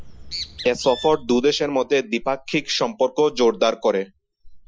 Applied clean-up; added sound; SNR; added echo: classical method Wiener filter.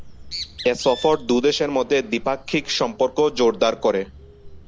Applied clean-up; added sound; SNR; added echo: none; Bird; 16 dB; none.